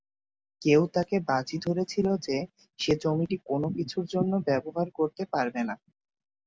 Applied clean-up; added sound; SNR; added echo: none; none; none; none.